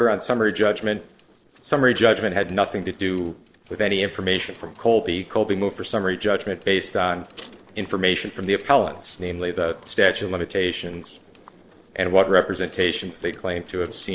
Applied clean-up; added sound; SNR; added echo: neural separator model SepFormer DNS4.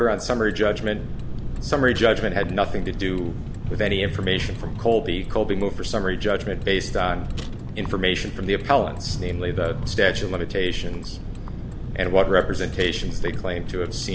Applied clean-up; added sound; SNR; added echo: none; Vehicle; 8 dB; none.